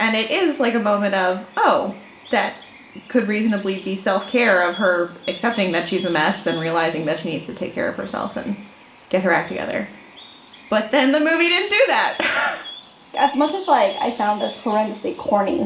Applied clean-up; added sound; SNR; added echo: none; Bird; 20 dB; reverberation time 0.5 s.